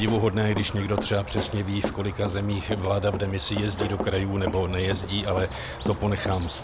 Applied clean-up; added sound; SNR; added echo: none; Squeak + Run; 8 dB; none.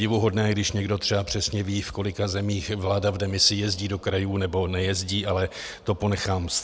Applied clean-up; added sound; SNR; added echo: none; none; none; none.